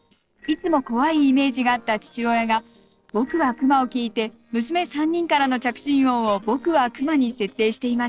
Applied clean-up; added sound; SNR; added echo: neural separator model SepFormer DNS4.